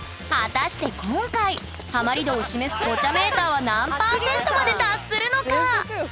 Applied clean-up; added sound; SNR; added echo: none; none; none; none.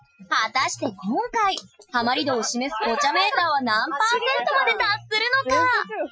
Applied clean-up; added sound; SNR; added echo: classical method Wiener filter.